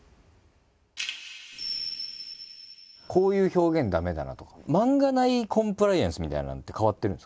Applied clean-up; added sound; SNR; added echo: none; none; none; none.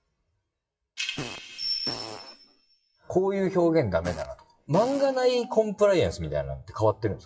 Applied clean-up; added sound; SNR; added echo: classical method WPE with log-MMSE.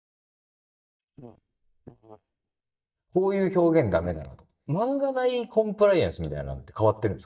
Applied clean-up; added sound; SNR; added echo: neural mask model DeepFilterNet 3.